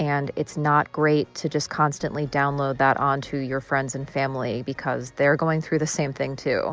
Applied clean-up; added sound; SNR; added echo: none; none; none; none.